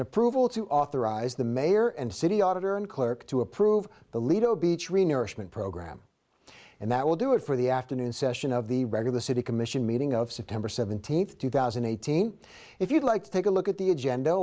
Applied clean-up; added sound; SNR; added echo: neural mask model Resemble Enhance denoiser.